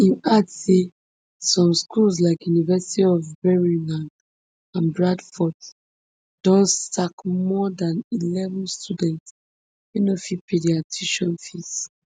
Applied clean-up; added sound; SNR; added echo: none; none; none; none.